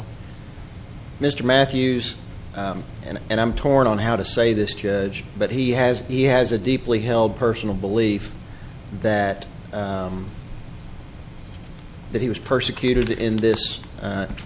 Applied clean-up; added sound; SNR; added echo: none; none; none; none.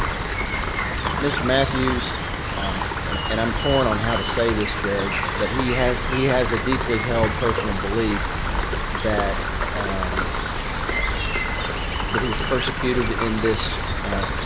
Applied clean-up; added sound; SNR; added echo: none; Rain; -1 dB; none.